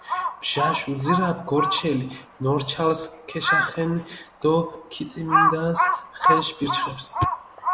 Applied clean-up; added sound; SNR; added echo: none; Crow; 0 dB; none.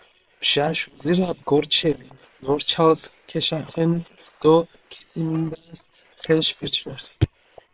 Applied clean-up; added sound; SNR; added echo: neural separator model SepFormer WHAM!.